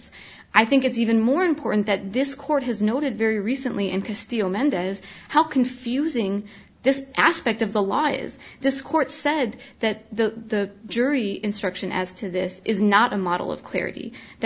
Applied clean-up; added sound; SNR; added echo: none; none; none; none.